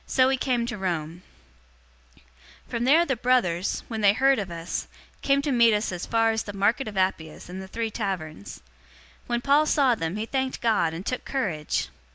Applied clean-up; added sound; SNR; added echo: none; none; none; none.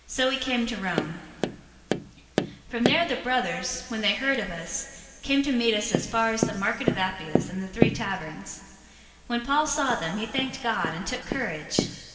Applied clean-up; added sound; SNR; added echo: none; Tap; 4 dB; reverberation time 3.0 s.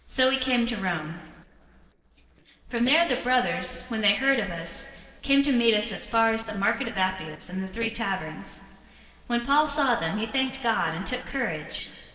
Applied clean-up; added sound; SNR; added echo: neural separator model SepFormer DNS4.